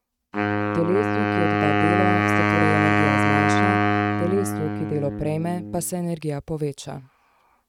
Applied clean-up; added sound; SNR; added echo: neural mask model RNNoise.